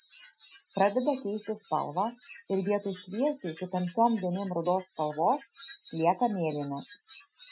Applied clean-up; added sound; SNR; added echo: classical method Wiener filter.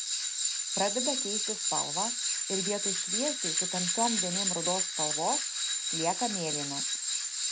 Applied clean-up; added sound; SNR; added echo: none; Tools; -5 dB; none.